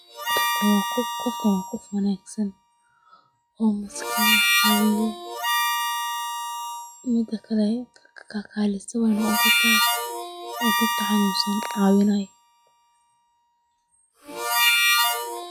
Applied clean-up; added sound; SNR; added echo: classical method log-MMSE.